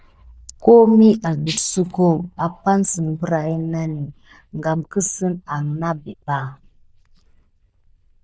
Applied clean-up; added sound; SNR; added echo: neural diffusion model UNIVERSE++.